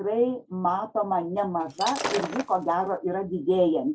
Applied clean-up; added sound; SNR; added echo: none; Shatter; 8 dB; none.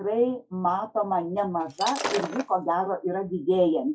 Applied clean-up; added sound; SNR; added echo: classical method log-MMSE.